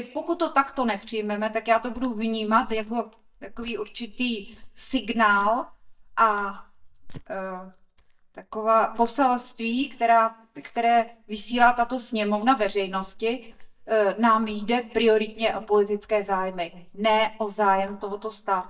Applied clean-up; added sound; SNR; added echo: neural mask model DeepFilterNet 3.